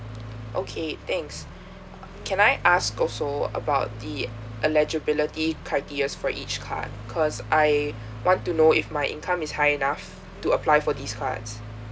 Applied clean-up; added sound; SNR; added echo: none; Accelerating, revving, vroom; 12 dB; none.